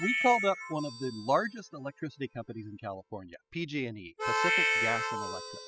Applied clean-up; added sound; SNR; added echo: classical method spectral subtraction.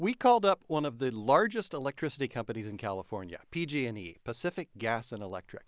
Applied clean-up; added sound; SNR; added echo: none; none; none; none.